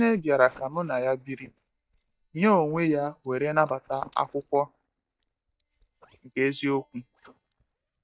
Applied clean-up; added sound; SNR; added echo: neural mask model DeepFilterNet 3.